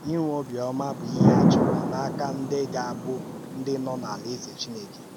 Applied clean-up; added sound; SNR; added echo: none; Thunder / Rain; -4 dB; none.